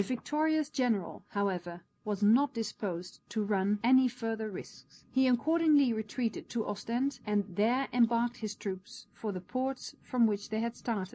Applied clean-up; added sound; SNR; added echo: none; none; none; none.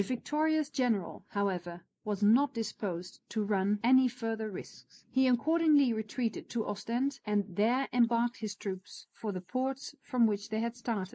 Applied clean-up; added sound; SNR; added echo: neural mask model Resemble Enhance denoiser.